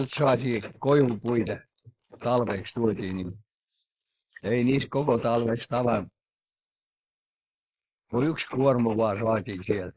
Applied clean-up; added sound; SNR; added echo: neural mask model Resemble Enhance denoiser.